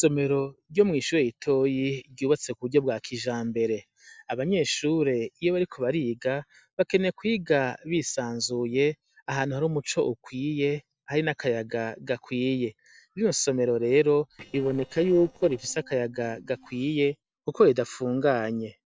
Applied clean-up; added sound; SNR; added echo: neural separator model SepFormer DNS4.